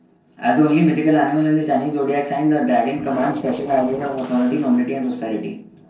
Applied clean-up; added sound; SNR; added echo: neural separator model SepFormer DNS4.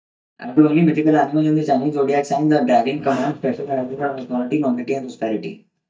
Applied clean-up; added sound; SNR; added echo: neural mask model DeepFilterNet 3.